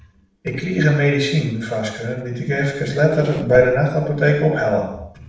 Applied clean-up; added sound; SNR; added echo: none; Squeak; 20 dB; reverberation time 0.7 s.